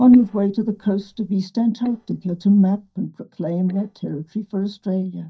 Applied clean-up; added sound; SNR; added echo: neural mask model DeepFilterNet 3.